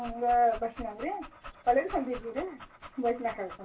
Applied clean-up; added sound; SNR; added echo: none; Dog; 16 dB; reverberation time 0.3 s.